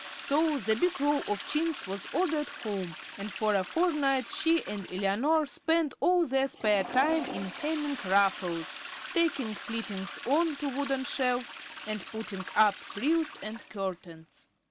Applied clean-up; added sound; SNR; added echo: none; Toilet flush; 12 dB; none.